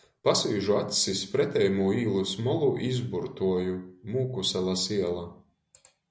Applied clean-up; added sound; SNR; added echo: none; none; none; none.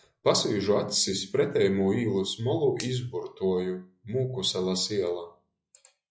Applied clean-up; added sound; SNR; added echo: classical method log-MMSE.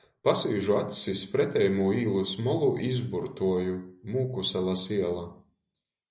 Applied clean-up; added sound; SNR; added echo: neural mask model Resemble Enhance denoiser.